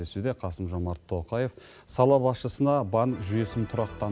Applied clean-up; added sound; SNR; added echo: none; none; none; none.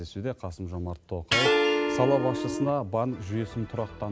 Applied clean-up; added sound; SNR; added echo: none; Plucked string instrument + Electric guitar; -2 dB; none.